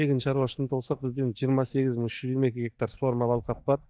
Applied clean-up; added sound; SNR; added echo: neural mask model DeepFilterNet 3.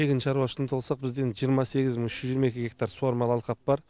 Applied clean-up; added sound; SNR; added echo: none; none; none; none.